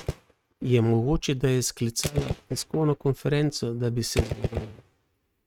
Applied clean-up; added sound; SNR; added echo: neural mask model RNNoise.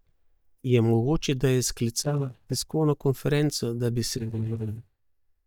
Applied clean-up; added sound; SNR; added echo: neural mask model DeepFilterNet 3.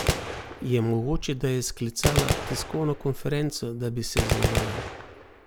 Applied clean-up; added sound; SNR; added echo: none; Gunshot, gunfire; 2 dB; none.